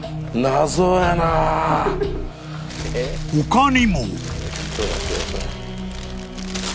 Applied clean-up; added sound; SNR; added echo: none; none; none; none.